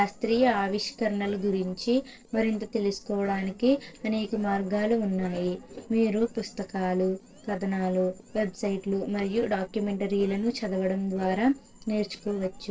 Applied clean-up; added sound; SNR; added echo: neural separator model SepFormer DNS4.